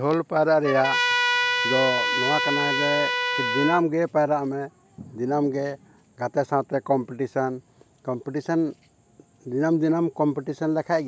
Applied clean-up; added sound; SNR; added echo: none; Trumpet; 0 dB; none.